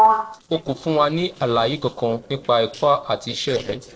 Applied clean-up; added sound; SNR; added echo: neural separator model SepFormer DNS4.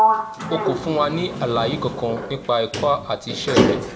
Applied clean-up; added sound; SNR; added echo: none; Sliding door; -1 dB; reverberation time 0.5 s.